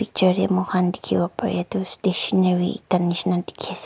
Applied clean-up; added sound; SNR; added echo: none; none; none; none.